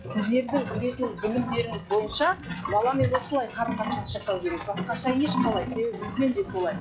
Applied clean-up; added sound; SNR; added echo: classical method log-MMSE.